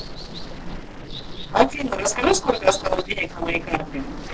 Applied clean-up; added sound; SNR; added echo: neural separator model SepFormer DNS4.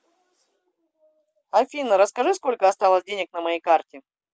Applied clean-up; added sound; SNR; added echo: none; none; none; none.